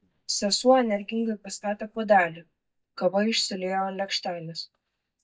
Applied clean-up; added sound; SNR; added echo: neural mask model DeepFilterNet 3.